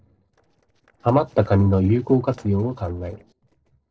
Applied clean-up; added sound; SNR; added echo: neural separator model SepFormer DNS4.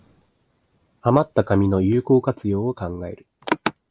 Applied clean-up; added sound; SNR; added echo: none; none; none; none.